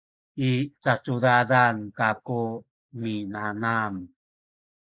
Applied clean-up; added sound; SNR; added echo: neural mask model Resemble Enhance denoiser.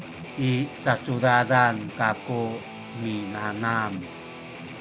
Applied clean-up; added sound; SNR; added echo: none; Guitar; 13 dB; none.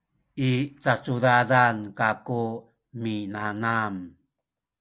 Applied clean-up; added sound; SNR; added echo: none; none; none; none.